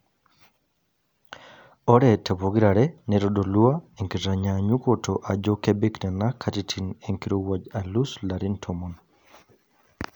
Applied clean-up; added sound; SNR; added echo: none; none; none; none.